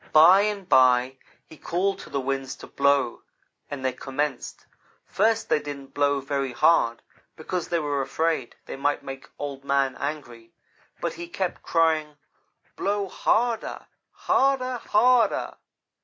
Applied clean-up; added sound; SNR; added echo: none; none; none; none.